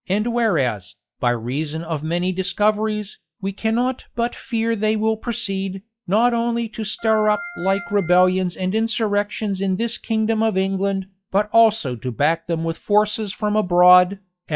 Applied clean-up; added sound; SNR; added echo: classical method log-MMSE.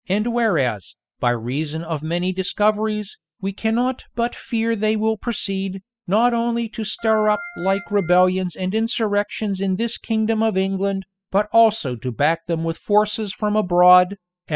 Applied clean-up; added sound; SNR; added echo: classical method spectral subtraction.